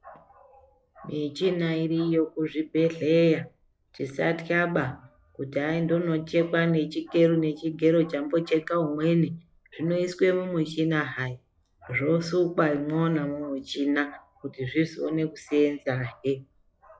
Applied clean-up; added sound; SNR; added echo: classical method log-MMSE.